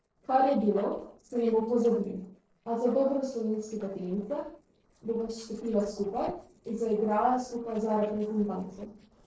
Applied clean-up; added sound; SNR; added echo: neural separator model SepFormer DNS4.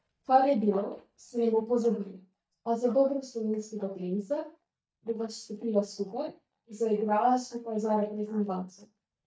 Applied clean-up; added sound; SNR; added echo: neural mask model DeepFilterNet 3.